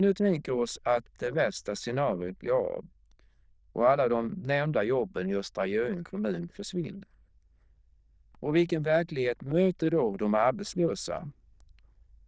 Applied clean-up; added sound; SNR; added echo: neural diffusion model UNIVERSE++.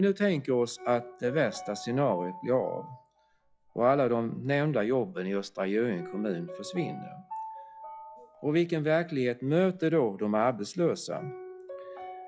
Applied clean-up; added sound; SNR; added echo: classical method log-MMSE.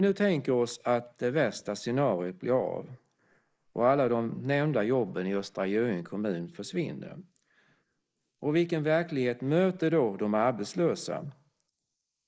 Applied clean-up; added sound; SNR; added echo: neural mask model Resemble Enhance denoiser.